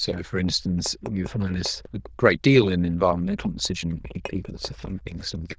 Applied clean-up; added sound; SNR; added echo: neural diffusion model UNIVERSE++.